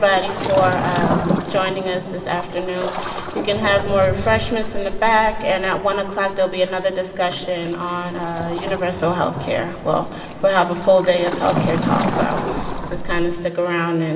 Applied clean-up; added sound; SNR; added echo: none; Waves, surf; 5 dB; reverberation time 2.3 s.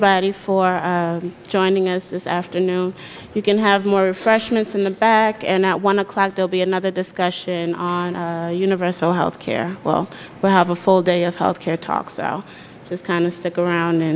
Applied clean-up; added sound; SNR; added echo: none; none; none; none.